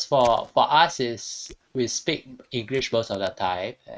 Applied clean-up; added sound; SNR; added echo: neural mask model RNNoise.